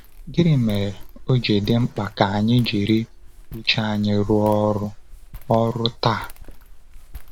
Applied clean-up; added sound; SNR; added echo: none; Walk, footsteps; 15 dB; none.